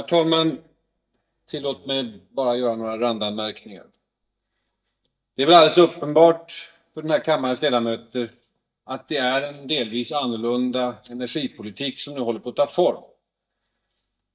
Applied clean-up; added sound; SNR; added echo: neural mask model DeepFilterNet 3.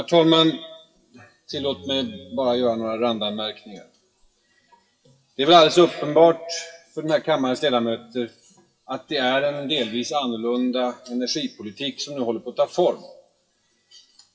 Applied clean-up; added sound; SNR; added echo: classical method WPE with log-MMSE.